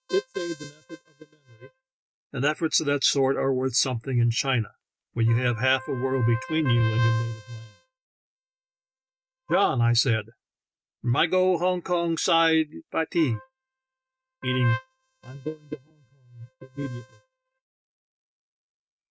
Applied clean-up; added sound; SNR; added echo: neural mask model RNNoise.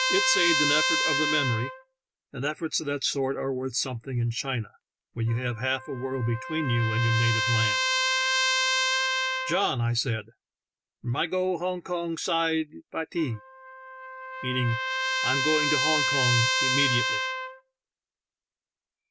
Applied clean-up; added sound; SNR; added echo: none; Trumpet; 0 dB; none.